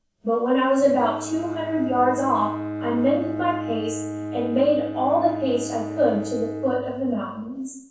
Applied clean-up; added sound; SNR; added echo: none; Bowed string instrument; 8 dB; reverberation time 0.7 s.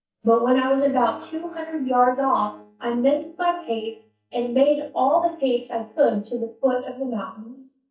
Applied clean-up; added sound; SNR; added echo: neural mask model DeepFilterNet 3.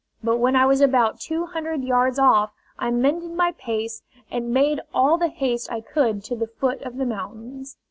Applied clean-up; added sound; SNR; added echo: none; none; none; none.